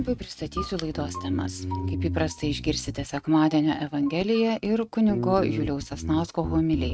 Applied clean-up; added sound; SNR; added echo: neural mask model RNNoise.